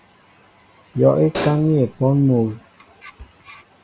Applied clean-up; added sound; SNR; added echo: none; Hi-hat; 9 dB; none.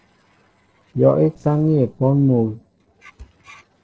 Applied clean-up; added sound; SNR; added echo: neural separator model SepFormer DNS4.